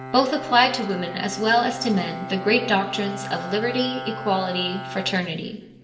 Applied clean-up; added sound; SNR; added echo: none; Bowed string instrument; 11 dB; reverberation time 0.9 s.